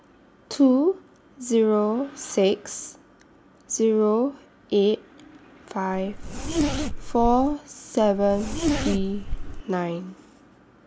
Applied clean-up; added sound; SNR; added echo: none; Zipper (clothing); 3 dB; none.